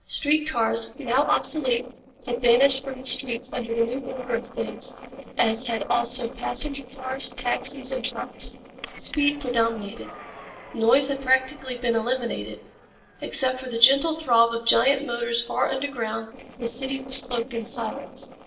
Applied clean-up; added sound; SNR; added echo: neural separator model SepFormer DNS4.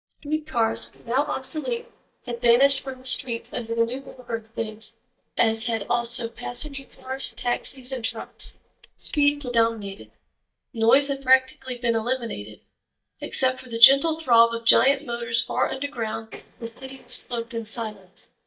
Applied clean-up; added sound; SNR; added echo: neural mask model DeepFilterNet 3.